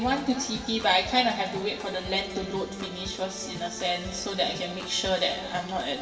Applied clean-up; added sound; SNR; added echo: none; Organ; 13 dB; reverberation time 2.7 s.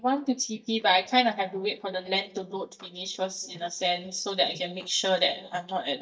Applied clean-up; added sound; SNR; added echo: neural mask model DeepFilterNet 3.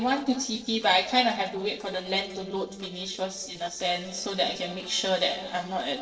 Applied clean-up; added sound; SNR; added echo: neural separator model SepFormer DNS4.